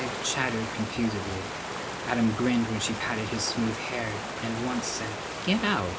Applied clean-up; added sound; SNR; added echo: none; Water; 5 dB; reverberation time 0.3 s.